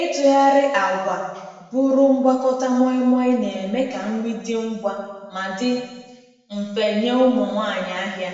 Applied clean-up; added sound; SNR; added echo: none; none; none; reverberation time 1.3 s.